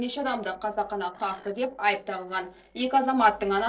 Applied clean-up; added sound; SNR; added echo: neural separator model SepFormer DNS4.